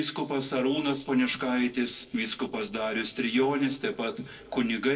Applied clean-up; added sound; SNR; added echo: neural separator model SepFormer DNS4.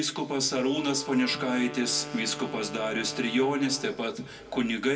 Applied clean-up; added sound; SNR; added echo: none; Wind instrument, woodwind instrument; 13 dB; reverberation time 0.2 s.